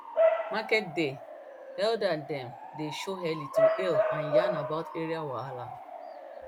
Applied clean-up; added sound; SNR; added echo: none; Bark / Motor vehicle (road) / Siren; -2 dB; none.